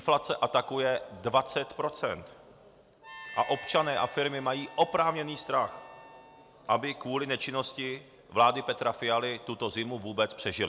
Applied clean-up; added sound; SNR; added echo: none; Harmonica; 17 dB; none.